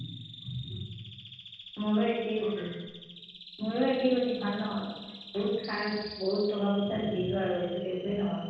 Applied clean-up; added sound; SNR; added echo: none; Bird vocalization, bird call, bird song; 16 dB; reverberation time 1.3 s.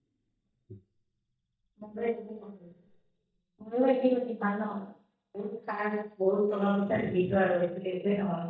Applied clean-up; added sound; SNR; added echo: neural mask model DeepFilterNet 3.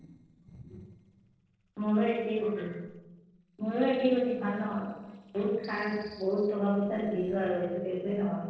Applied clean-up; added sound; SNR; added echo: neural separator model SepFormer DNS4.